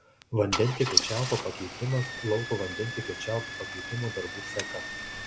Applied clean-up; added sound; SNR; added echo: none; Engine starting / Car; 3 dB; none.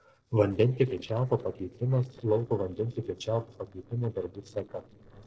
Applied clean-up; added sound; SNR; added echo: neural separator model SepFormer DNS4.